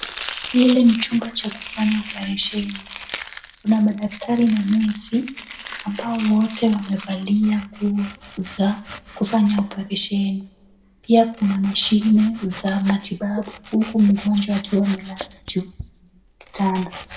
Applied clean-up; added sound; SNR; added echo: none; Domestic sounds, home sounds; 16 dB; reverberation time 0.4 s.